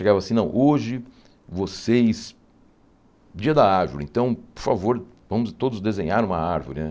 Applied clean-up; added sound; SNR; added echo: none; none; none; none.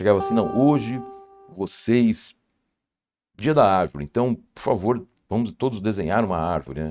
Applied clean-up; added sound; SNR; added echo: neural mask model RNNoise.